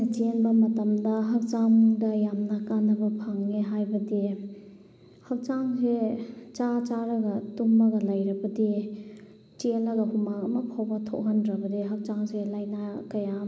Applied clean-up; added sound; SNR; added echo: none; none; none; none.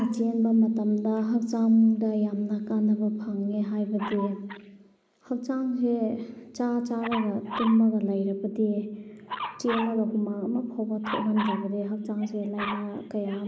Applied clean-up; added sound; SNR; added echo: neural mask model Resemble Enhance denoiser.